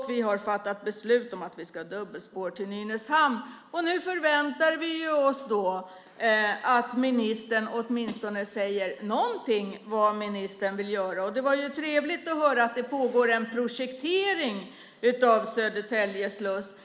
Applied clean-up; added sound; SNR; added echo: none; none; none; none.